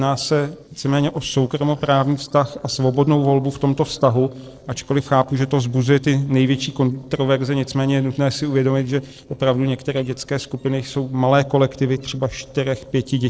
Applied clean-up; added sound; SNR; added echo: neural separator model SepFormer DNS4.